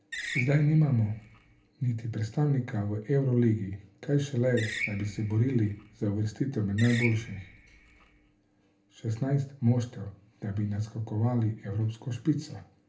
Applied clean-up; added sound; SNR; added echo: none; Screech; 11 dB; reverberation time 0.3 s.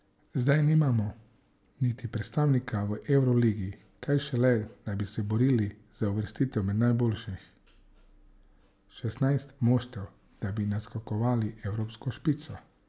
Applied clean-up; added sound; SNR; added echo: none; none; none; none.